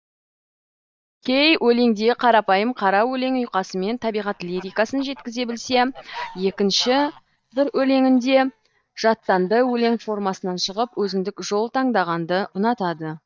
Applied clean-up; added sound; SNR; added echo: neural mask model DeepFilterNet 3.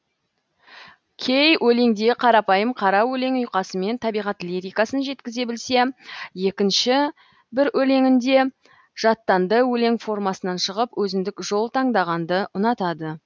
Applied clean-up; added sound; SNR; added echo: none; none; none; none.